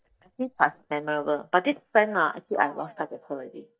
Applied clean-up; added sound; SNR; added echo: neural mask model DeepFilterNet 3.